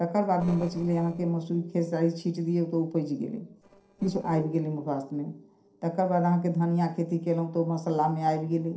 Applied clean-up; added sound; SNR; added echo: neural separator model SepFormer DNS4.